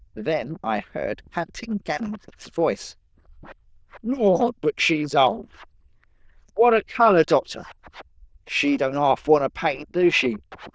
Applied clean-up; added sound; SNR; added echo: neural diffusion model UNIVERSE++.